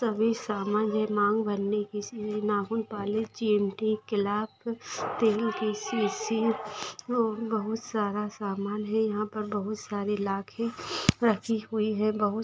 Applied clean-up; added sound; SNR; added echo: none; none; none; none.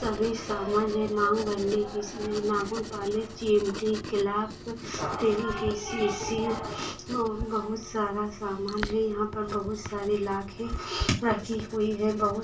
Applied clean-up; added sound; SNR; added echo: none; Writing; 10 dB; reverberation time 0.3 s.